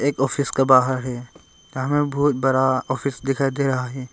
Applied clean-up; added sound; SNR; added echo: none; none; none; none.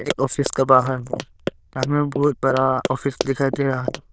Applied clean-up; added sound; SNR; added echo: neural diffusion model UNIVERSE++.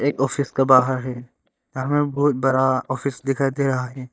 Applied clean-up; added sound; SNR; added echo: neural mask model DeepFilterNet 3.